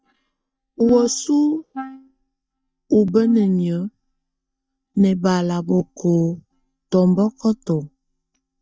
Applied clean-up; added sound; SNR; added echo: neural mask model DeepFilterNet 3.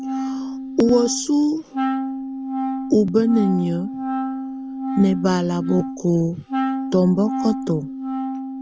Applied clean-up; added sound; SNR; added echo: none; Wind instrument, woodwind instrument; 5 dB; none.